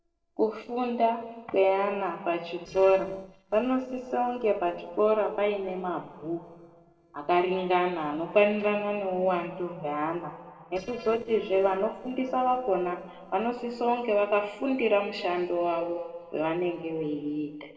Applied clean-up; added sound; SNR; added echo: neural separator model SepFormer DNS4.